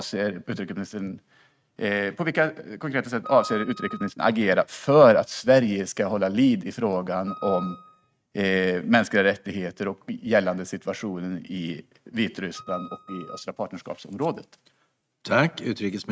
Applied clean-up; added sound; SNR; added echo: neural mask model RNNoise.